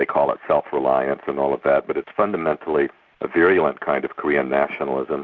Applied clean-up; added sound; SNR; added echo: none; none; none; none.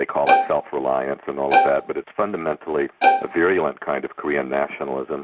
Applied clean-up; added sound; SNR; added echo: none; Bowed string instrument; -5 dB; none.